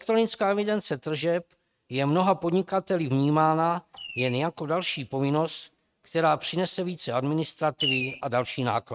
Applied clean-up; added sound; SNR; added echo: neural mask model RNNoise.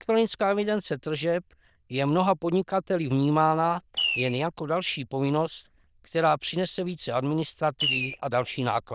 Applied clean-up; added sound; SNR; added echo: neural diffusion model UNIVERSE++.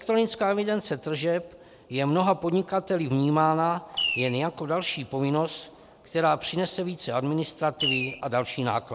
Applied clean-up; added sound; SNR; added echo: none; Fireworks; 2 dB; none.